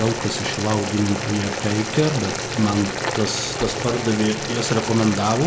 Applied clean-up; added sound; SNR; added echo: none; Boiling; 5 dB; none.